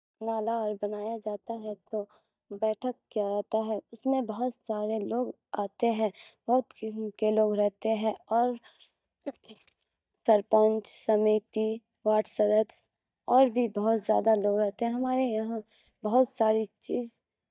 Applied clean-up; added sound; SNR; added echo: neural mask model DeepFilterNet 3.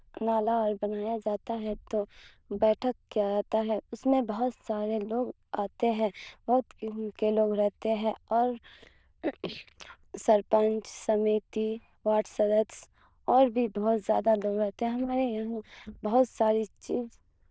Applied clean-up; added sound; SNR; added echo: neural diffusion model UNIVERSE++.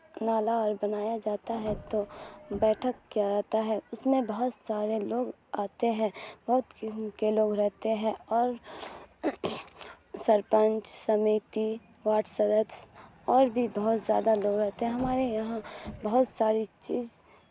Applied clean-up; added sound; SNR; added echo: none; Printer; 16 dB; none.